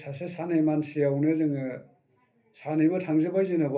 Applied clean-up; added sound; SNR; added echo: none; none; none; reverberation time 0.3 s.